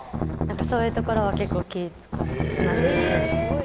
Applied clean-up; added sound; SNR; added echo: none; Strum; 1 dB; none.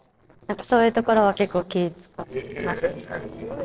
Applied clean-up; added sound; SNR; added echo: neural separator model SepFormer DNS4.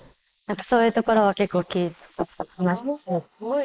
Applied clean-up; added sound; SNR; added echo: neural mask model Resemble Enhance denoiser.